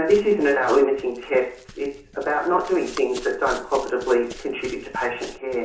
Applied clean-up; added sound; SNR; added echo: none; Run; 19 dB; reverberation time 0.8 s.